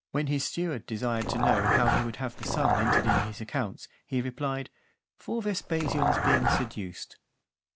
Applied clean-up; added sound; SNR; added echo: none; Dog; -4 dB; none.